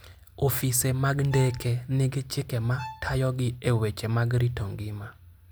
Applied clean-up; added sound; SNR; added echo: none; Bowed string instrument; 19 dB; none.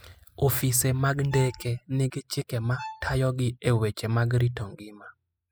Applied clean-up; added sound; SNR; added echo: classical method spectral subtraction.